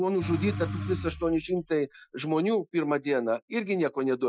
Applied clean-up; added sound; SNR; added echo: classical method Wiener filter.